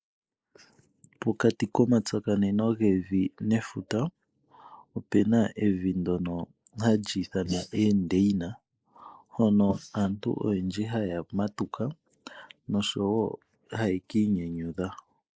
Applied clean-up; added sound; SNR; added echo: neural mask model Resemble Enhance denoiser.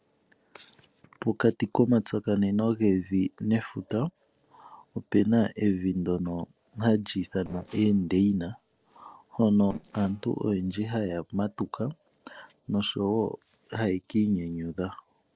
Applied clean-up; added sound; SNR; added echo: neural separator model SepFormer DNS4.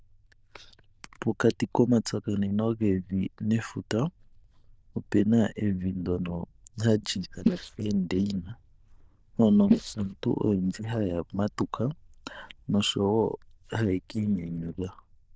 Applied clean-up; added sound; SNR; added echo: neural diffusion model UNIVERSE++.